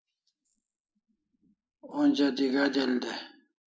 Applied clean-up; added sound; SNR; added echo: neural mask model Resemble Enhance denoiser.